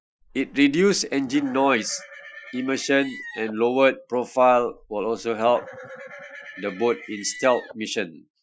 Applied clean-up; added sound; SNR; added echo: classical method Wiener filter.